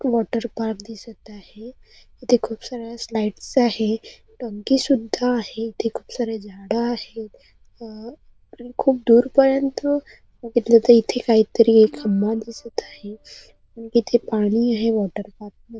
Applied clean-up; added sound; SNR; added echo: neural diffusion model UNIVERSE++.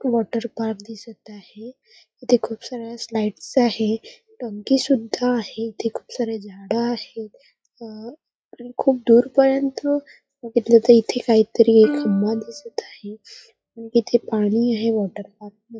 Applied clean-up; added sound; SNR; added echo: classical method log-MMSE.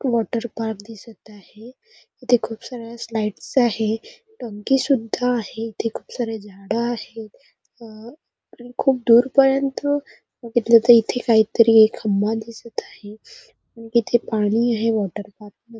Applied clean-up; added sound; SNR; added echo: neural mask model Resemble Enhance denoiser.